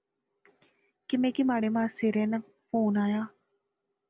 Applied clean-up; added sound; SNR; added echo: none; none; none; none.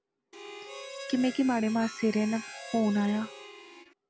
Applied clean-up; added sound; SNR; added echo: none; Harmonica; 13 dB; none.